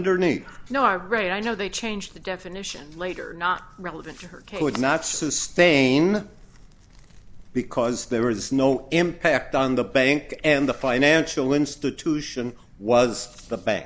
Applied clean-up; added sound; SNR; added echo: none; none; none; none.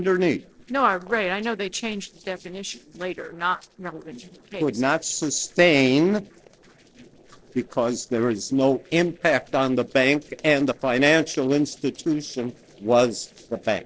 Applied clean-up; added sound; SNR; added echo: neural separator model SepFormer DNS4.